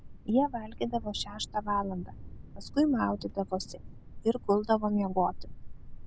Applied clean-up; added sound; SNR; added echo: none; Thunder; 12 dB; none.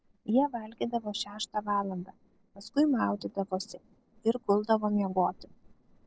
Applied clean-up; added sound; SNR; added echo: neural separator model SepFormer DNS4.